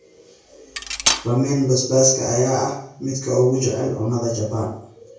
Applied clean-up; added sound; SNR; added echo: none; Cutlery, silverware; 4 dB; reverberation time 0.6 s.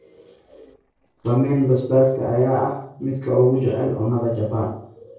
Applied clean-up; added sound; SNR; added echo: neural separator model SepFormer DNS4.